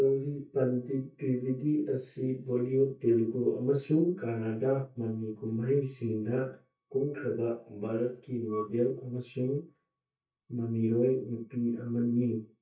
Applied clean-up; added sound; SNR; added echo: neural mask model DeepFilterNet 3.